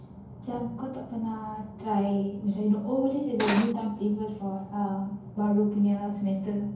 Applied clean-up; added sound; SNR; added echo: none; Cutlery, silverware; 1 dB; reverberation time 0.9 s.